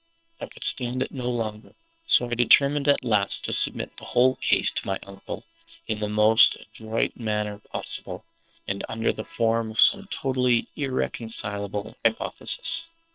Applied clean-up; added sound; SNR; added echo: neural separator model SepFormer WHAM!.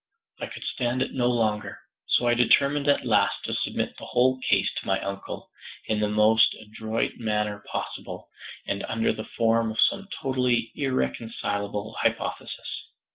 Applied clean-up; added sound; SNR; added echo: none; none; none; none.